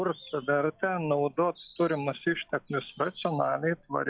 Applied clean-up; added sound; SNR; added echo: classical method log-MMSE.